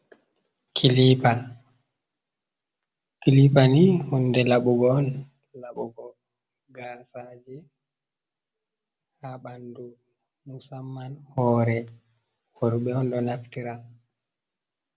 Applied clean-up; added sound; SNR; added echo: none; none; none; none.